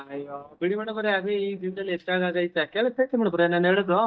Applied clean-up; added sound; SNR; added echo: neural mask model DeepFilterNet 3.